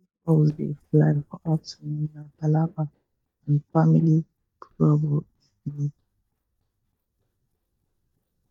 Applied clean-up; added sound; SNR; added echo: neural mask model DeepFilterNet 3.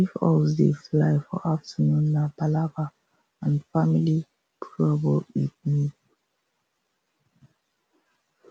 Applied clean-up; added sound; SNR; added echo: none; none; none; none.